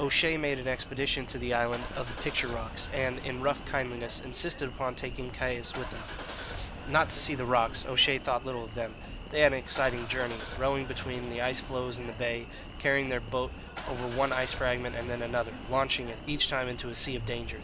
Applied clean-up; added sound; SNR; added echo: none; Engine starting / Car; 9 dB; none.